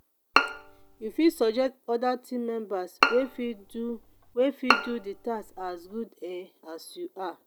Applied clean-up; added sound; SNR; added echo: none; Bowed string instrument; 0 dB; none.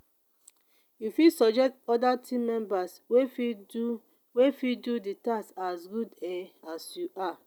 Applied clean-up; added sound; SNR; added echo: none; none; none; none.